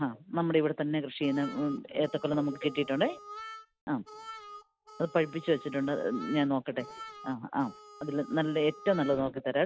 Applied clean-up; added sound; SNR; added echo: none; Harmonica; 16 dB; none.